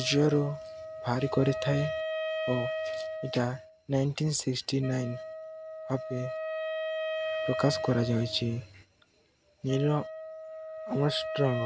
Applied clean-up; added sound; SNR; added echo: none; Wind instrument, woodwind instrument; 6 dB; none.